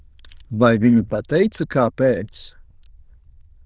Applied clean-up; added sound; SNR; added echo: neural diffusion model UNIVERSE++.